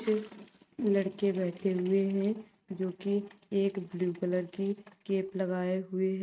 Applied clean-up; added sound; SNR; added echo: neural mask model RNNoise.